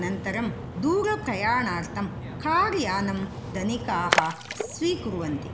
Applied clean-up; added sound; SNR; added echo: none; Splash, splatter; 5 dB; none.